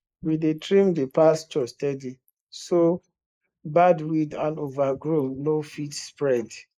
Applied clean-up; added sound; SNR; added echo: neural mask model Resemble Enhance denoiser.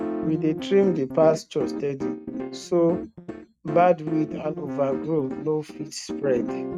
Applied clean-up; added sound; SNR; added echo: neural mask model RNNoise.